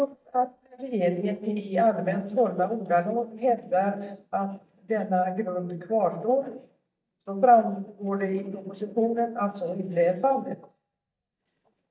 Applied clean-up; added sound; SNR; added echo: neural mask model DeepFilterNet 3.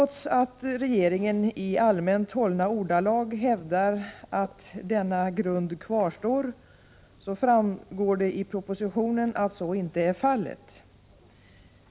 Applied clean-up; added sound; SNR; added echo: none; none; none; none.